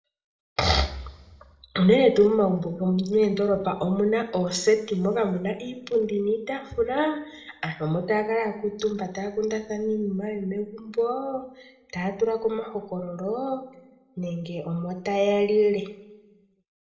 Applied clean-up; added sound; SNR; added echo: none; none; none; reverberation time 0.6 s.